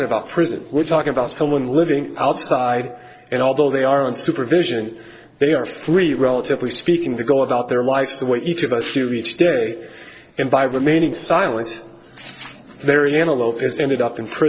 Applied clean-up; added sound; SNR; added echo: neural separator model SepFormer DNS4.